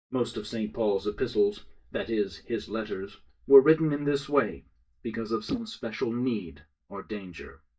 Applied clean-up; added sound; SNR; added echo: neural mask model DeepFilterNet 3.